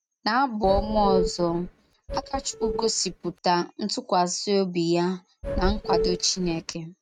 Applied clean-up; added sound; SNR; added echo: neural mask model RNNoise.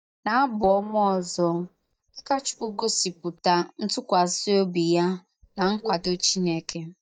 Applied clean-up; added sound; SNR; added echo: neural mask model DeepFilterNet 3.